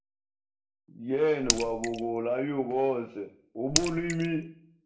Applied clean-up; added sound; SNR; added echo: none; Raindrop / Splash, splatter; 2 dB; reverberation time 0.5 s.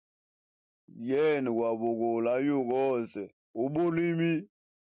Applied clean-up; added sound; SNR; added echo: none; none; none; none.